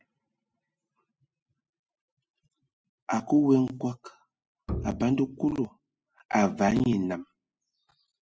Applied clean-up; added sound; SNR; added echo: classical method spectral subtraction.